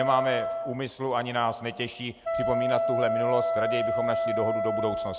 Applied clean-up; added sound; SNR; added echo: none; Wind instrument, woodwind instrument; -1 dB; none.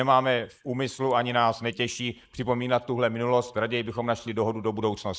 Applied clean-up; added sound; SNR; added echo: neural mask model Resemble Enhance denoiser.